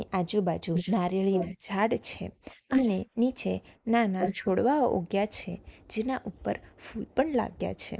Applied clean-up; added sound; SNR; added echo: neural mask model Resemble Enhance denoiser.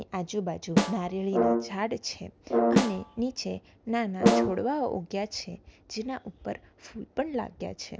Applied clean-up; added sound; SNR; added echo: none; Snare drum + Brass instrument; -4 dB; none.